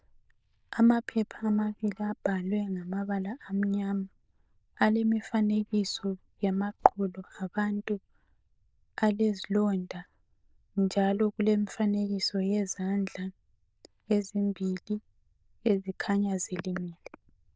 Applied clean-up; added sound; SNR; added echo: neural diffusion model UNIVERSE++.